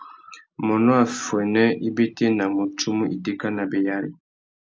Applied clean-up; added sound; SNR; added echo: none; none; none; none.